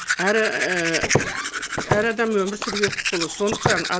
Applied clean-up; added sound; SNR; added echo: none; Domestic sounds, home sounds + Walk, footsteps; 1 dB; none.